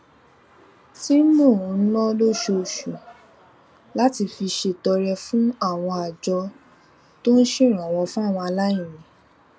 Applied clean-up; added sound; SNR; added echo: none; none; none; none.